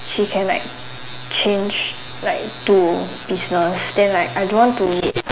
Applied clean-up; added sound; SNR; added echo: none; none; none; none.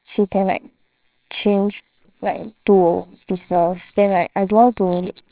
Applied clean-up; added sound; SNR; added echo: neural separator model SepFormer WHAMR!.